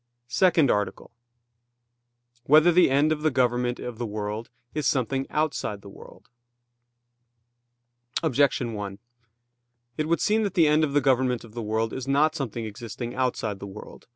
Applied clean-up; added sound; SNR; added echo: none; none; none; none.